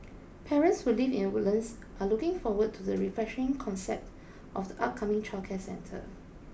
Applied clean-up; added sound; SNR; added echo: none; none; none; none.